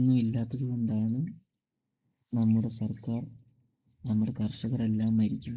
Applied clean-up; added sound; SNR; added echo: neural mask model Resemble Enhance denoiser.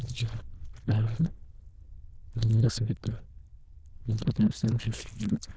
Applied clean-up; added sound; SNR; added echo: neural diffusion model UNIVERSE++.